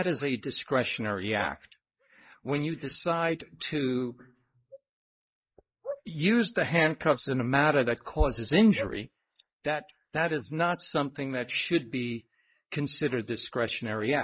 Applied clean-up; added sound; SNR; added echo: neural mask model Resemble Enhance denoiser.